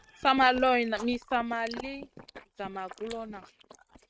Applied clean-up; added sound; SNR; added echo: neural mask model RNNoise.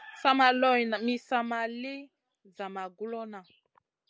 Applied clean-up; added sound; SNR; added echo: none; none; none; none.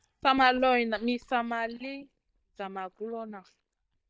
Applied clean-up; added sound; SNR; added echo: neural mask model DeepFilterNet 3.